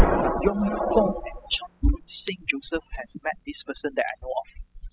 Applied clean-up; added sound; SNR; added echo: classical method spectral subtraction.